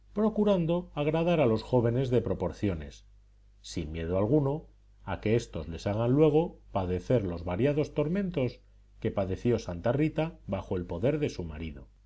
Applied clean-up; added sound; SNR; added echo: none; none; none; none.